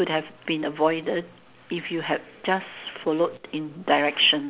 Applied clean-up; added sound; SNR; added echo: none; none; none; none.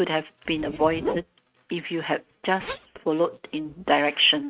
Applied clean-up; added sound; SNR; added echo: neural mask model RNNoise.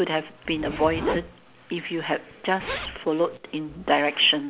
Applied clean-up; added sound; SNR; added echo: none; Zipper (clothing); 11 dB; none.